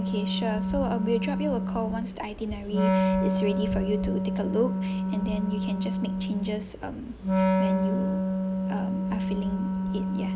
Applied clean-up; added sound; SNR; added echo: none; Wind instrument, woodwind instrument; -5 dB; none.